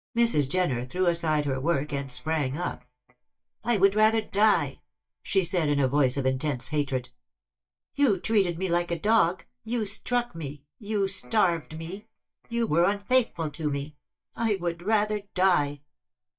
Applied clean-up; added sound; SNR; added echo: neural mask model DeepFilterNet 3.